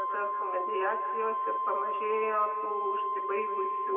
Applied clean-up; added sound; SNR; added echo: none; Organ; -2 dB; reverberation time 2.2 s.